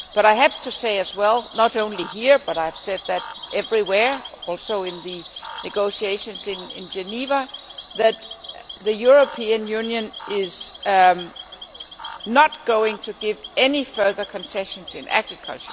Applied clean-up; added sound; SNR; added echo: none; Cricket / Frog; 15 dB; none.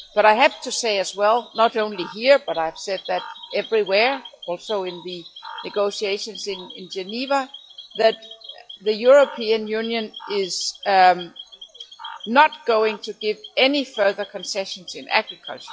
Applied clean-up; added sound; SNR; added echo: classical method log-MMSE.